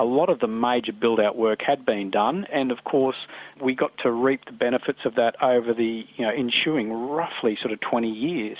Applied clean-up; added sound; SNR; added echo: none; none; none; none.